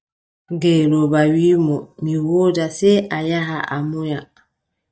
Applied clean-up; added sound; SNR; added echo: neural mask model DeepFilterNet 3.